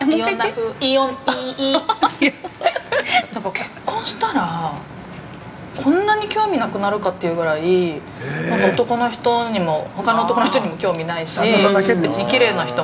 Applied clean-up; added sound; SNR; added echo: none; none; none; none.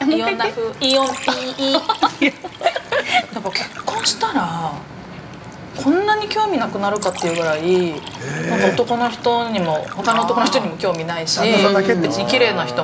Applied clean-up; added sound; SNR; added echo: none; Fill (with liquid); 15 dB; none.